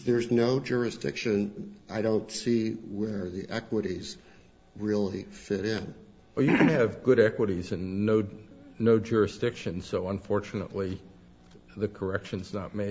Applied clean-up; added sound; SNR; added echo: none; none; none; none.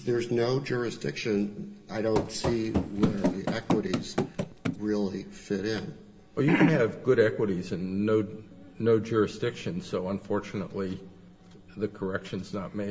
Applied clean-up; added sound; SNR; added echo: none; Run; 1 dB; reverberation time 2.7 s.